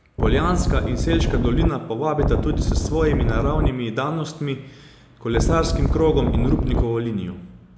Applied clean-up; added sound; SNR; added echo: none; Wind; -3 dB; none.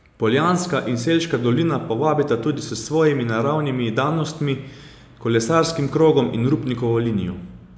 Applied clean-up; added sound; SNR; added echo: none; none; none; none.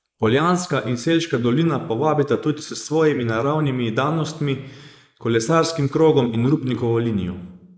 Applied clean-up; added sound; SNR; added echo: neural mask model Resemble Enhance denoiser.